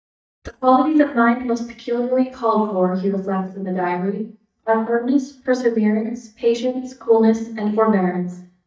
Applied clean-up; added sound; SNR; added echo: neural mask model DeepFilterNet 3.